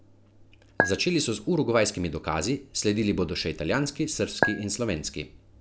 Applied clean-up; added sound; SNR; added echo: none; Chink, clink; 0 dB; none.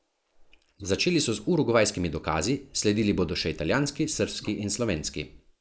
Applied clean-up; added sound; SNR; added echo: neural mask model Resemble Enhance denoiser.